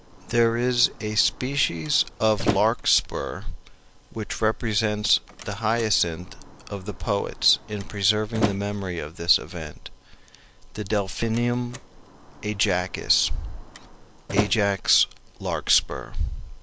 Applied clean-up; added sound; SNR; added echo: none; Slam; 12 dB; none.